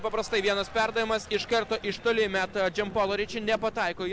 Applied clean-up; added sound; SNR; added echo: none; Typing; 19 dB; none.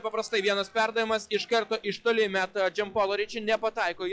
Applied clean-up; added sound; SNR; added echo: classical method log-MMSE.